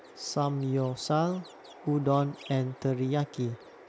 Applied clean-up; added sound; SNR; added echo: none; Chirp, tweet; 20 dB; none.